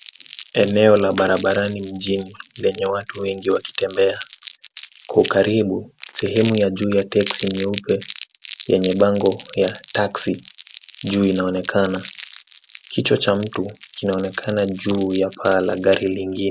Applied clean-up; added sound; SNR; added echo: none; Crumpling, crinkling; 18 dB; none.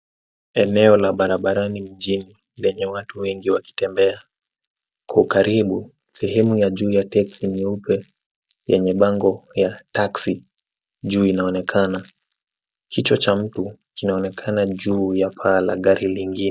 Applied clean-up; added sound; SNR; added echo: neural mask model DeepFilterNet 3.